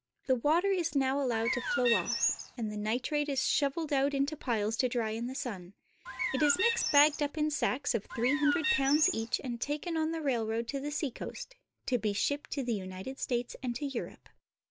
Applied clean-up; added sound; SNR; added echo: none; Bird; 2 dB; none.